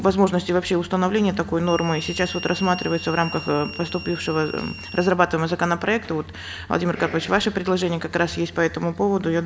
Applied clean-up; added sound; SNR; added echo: none; Harmonica; 14 dB; none.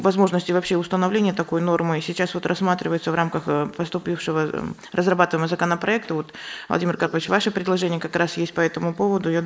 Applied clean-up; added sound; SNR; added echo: neural mask model Resemble Enhance denoiser.